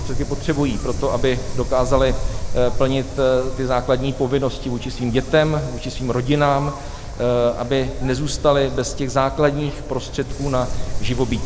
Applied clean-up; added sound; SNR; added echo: none; Wind; 4 dB; none.